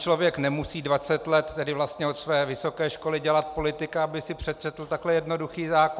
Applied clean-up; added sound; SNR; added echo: none; none; none; none.